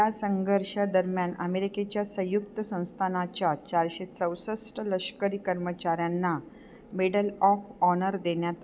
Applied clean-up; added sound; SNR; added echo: none; none; none; none.